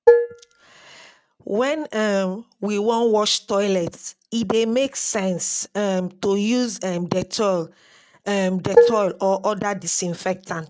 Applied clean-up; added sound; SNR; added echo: neural mask model RNNoise.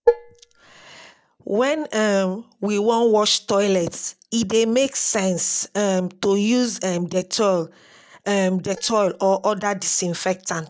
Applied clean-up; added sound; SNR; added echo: neural mask model DeepFilterNet 3.